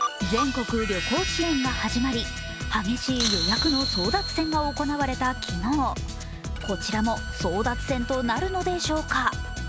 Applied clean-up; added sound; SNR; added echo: none; Bowed string instrument; 15 dB; none.